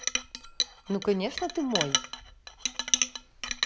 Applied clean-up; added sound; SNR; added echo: none; Chink, clink; -1 dB; none.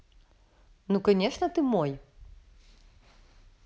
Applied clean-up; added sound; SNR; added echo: none; none; none; none.